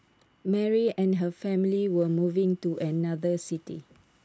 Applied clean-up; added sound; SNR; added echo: none; none; none; none.